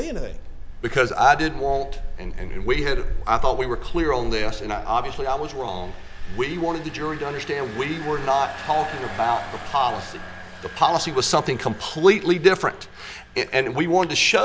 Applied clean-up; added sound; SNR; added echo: none; Engine; 6 dB; none.